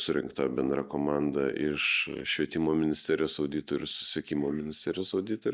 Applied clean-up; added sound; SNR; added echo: neural mask model DeepFilterNet 3.